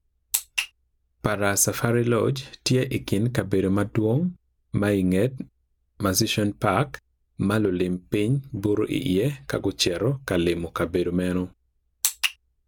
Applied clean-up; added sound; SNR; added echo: none; none; none; none.